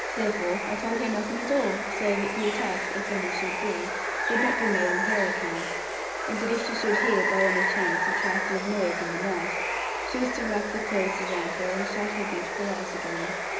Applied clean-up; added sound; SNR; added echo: none; Water; -1 dB; reverberation time 0.5 s.